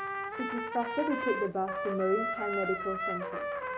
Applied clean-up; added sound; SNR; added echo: none; Trumpet; 1 dB; none.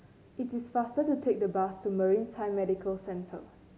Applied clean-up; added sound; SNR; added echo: none; none; none; none.